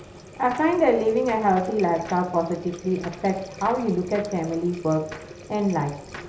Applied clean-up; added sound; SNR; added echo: none; Water tap, faucet + Gunshot, gunfire; 18 dB; none.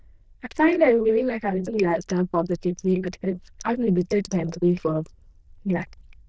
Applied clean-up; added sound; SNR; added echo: neural diffusion model UNIVERSE++.